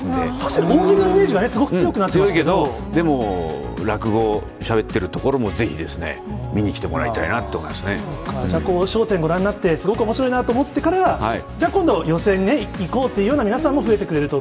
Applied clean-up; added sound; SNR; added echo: none; none; none; none.